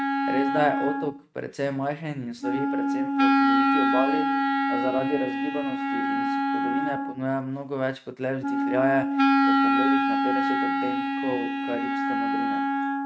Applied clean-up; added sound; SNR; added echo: neural mask model RNNoise.